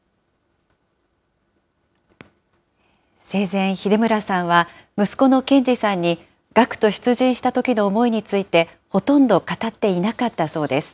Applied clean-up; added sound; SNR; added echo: none; none; none; none.